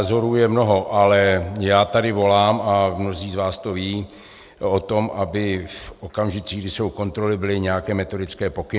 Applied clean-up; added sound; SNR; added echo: none; none; none; none.